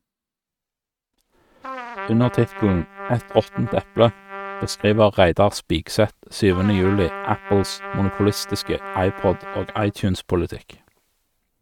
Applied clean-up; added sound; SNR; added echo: neural mask model RNNoise.